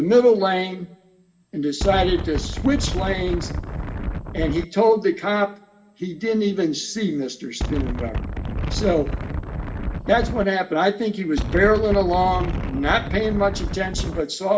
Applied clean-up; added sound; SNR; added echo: none; Wind; 4 dB; reverberation time 0.5 s.